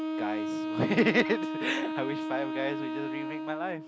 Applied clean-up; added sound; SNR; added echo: none; Wind instrument, woodwind instrument; 2 dB; none.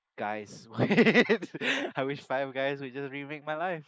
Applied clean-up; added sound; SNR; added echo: neural mask model Resemble Enhance denoiser.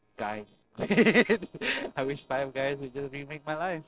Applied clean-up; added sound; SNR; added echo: neural separator model SepFormer DNS4.